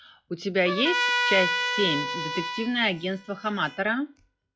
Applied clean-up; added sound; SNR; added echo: classical method log-MMSE.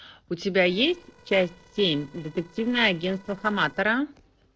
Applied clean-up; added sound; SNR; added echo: neural separator model SepFormer DNS4.